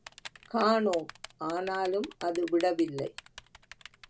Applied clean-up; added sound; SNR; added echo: none; Typing; 17 dB; none.